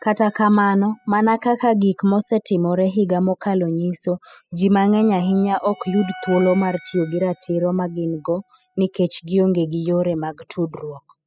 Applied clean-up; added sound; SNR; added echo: classical method spectral subtraction.